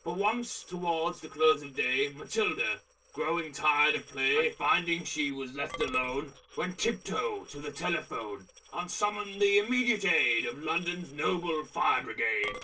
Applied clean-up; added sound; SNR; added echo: neural separator model SepFormer DNS4.